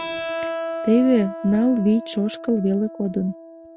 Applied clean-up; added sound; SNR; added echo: none; Keyboard (musical); 10 dB; none.